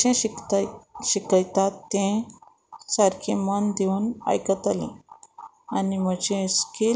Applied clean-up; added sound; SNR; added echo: none; none; none; none.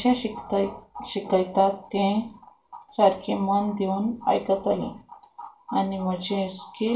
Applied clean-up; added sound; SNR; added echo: none; none; none; reverberation time 0.3 s.